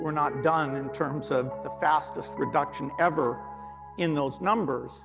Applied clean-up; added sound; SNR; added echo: none; Piano; 11 dB; none.